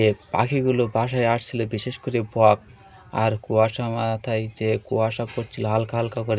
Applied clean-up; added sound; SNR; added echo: none; none; none; none.